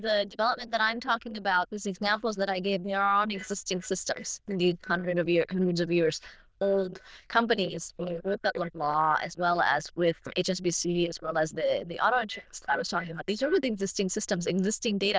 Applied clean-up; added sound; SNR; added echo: neural diffusion model UNIVERSE++.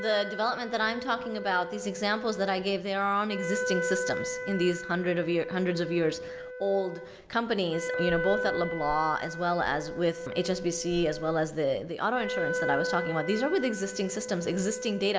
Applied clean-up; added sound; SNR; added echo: none; Wind instrument, woodwind instrument; 6 dB; none.